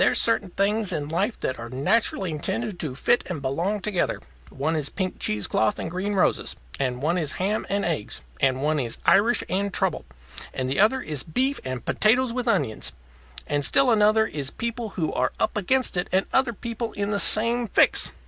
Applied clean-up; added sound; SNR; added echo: none; none; none; none.